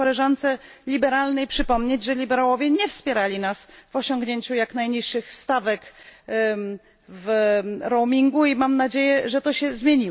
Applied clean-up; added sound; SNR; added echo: none; none; none; none.